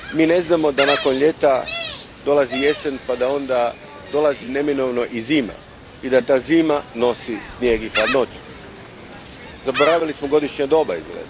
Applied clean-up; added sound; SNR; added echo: none; Gull, seagull; 10 dB; none.